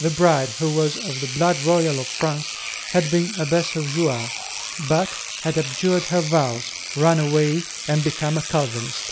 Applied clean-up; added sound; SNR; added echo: none; Engine / Domestic sounds, home sounds; 9 dB; none.